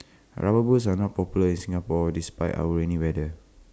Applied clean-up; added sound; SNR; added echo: none; none; none; none.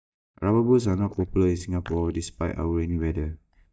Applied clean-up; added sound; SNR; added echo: neural mask model DeepFilterNet 3.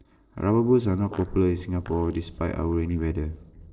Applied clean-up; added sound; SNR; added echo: neural separator model SepFormer DNS4.